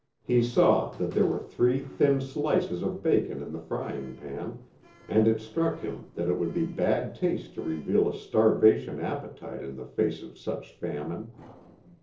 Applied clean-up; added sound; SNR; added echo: neural separator model SepFormer DNS4.